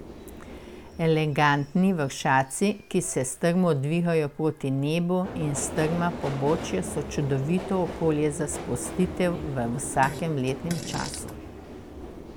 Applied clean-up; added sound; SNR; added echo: none; Fart + Subway, metro, underground; 11 dB; none.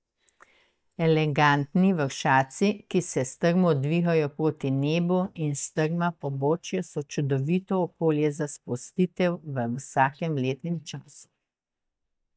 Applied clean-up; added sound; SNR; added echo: neural mask model DeepFilterNet 3.